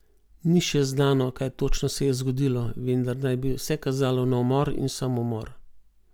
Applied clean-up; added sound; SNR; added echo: none; none; none; none.